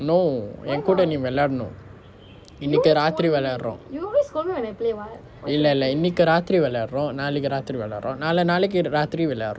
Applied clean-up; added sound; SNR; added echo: none; none; none; none.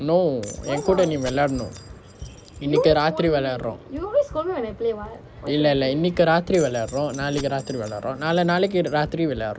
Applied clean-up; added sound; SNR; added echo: none; Run + Keys jangling; 19 dB; none.